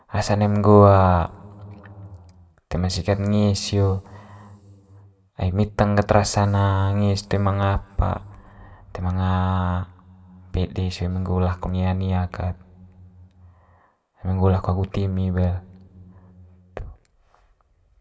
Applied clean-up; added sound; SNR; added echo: none; none; none; reverberation time 1.3 s.